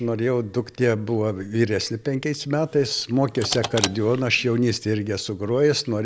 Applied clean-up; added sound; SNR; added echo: none; Car; 11 dB; none.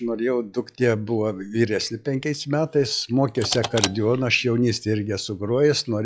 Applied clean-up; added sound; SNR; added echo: classical method log-MMSE.